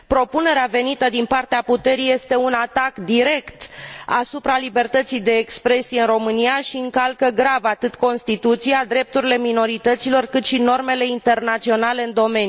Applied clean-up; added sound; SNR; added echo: none; none; none; none.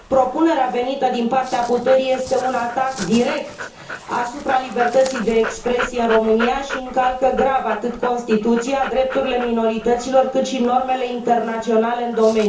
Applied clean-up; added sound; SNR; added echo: none; Dog; 14 dB; reverberation time 0.6 s.